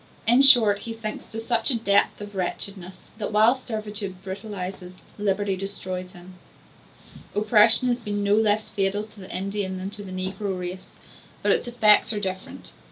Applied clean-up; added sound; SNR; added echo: none; none; none; none.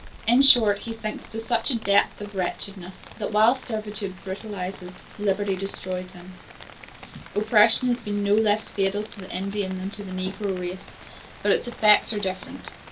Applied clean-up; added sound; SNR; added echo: none; Rain; 18 dB; none.